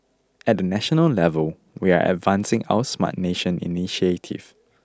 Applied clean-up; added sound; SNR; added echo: none; none; none; none.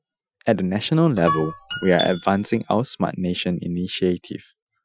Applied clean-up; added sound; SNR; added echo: classical method Wiener filter.